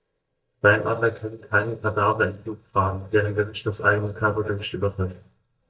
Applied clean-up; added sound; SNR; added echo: neural mask model DeepFilterNet 3.